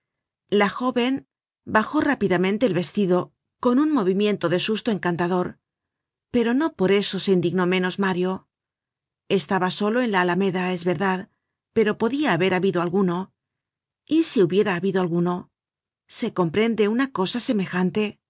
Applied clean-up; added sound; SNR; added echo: none; none; none; none.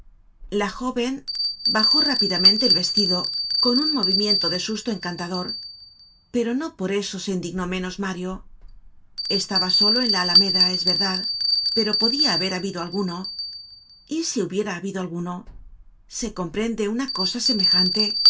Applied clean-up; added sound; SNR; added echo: none; Bell; -3 dB; reverberation time 0.2 s.